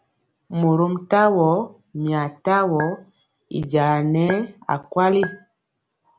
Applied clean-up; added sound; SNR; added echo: none; Chink, clink; 12 dB; none.